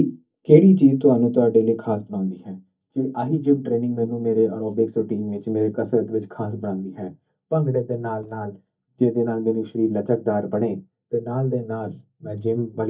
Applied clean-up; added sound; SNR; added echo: neural mask model DeepFilterNet 3.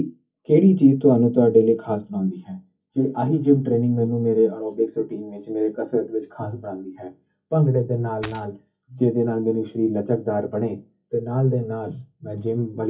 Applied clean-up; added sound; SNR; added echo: classical method WPE with log-MMSE.